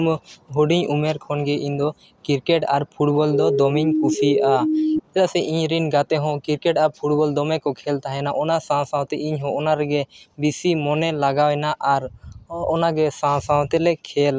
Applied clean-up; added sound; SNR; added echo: none; Siren; -1 dB; none.